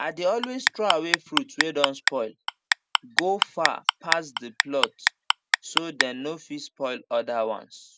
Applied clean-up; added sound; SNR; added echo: none; Clock; -3 dB; none.